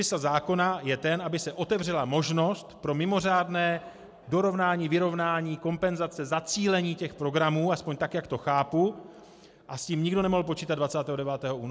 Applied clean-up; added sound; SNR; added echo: none; none; none; none.